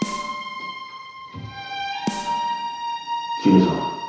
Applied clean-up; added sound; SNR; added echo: none; Snare drum; 13 dB; reverberation time 1.0 s.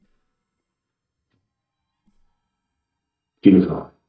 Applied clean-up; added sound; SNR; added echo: neural mask model DeepFilterNet 3.